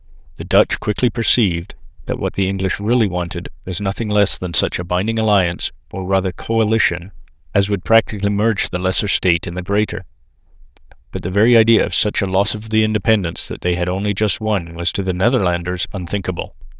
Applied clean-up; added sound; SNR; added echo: neural diffusion model UNIVERSE++.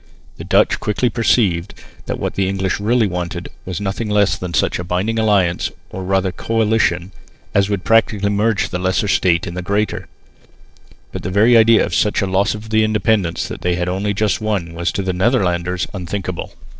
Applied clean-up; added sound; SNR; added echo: neural separator model SepFormer DNS4.